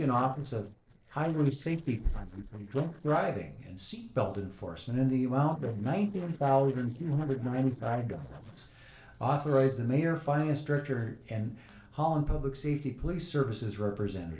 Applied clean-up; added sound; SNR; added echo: neural separator model SepFormer DNS4.